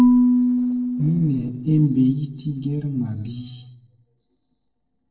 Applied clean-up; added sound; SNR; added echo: neural separator model SepFormer DNS4.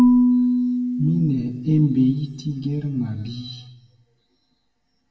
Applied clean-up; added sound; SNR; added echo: none; Marimba, xylophone / Wood; -1 dB; reverberation time 0.7 s.